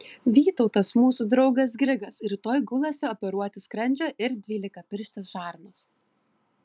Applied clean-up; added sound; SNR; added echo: none; none; none; none.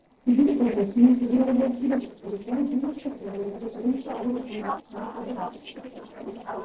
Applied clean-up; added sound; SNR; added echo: neural separator model SepFormer DNS4.